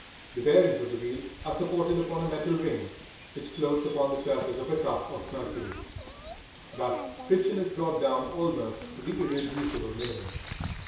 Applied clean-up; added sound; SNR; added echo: none; Bird vocalization, bird call, bird song; 12 dB; reverberation time 0.7 s.